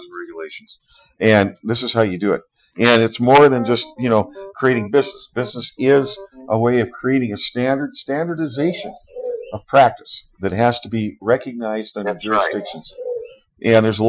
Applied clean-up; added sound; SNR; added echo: classical method Wiener filter.